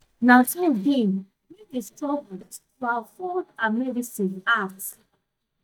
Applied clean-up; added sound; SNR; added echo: neural mask model DeepFilterNet 3.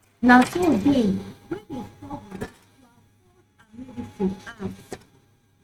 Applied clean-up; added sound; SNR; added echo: neural mask model RNNoise.